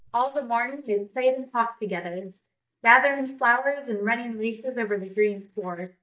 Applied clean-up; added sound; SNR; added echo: neural mask model DeepFilterNet 3.